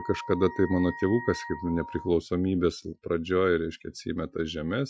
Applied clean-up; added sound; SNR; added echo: classical method Wiener filter.